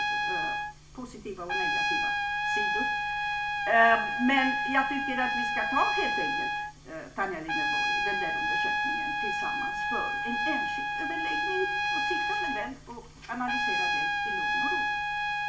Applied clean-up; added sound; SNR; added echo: none; Trumpet; -3 dB; reverberation time 0.4 s.